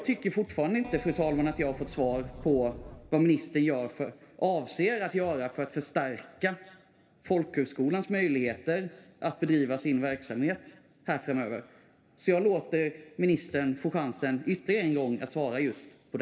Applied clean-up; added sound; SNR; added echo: none; Keyboard (musical); 14 dB; reverberation time 2.8 s.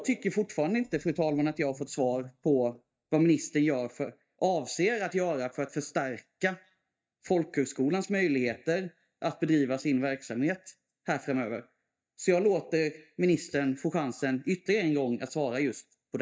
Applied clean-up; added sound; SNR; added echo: neural mask model DeepFilterNet 3.